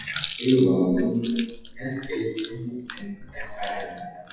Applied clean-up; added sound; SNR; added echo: classical method WPE with log-MMSE.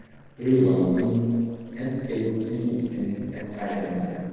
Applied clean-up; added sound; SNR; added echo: neural separator model SepFormer DNS4.